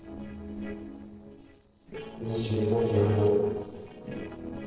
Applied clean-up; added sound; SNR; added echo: neural separator model SepFormer DNS4.